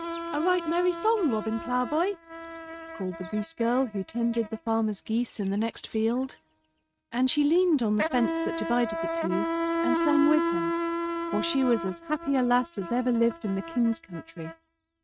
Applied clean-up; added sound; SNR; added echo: neural mask model RNNoise.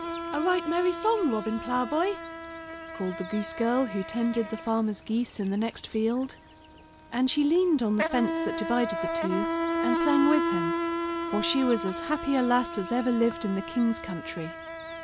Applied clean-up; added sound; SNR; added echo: none; Insect; 5 dB; none.